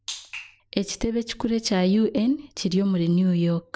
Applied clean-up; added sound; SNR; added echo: none; none; none; none.